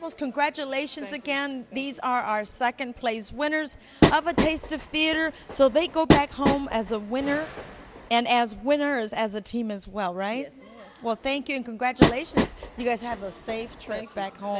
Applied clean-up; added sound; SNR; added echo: none; Train; -1 dB; none.